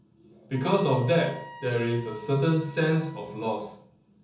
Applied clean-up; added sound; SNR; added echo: none; Wind instrument, woodwind instrument; 19 dB; reverberation time 0.6 s.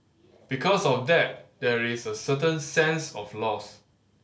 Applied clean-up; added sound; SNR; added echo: none; none; none; none.